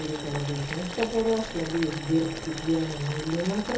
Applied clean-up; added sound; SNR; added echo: none; Boiling; 8 dB; reverberation time 0.6 s.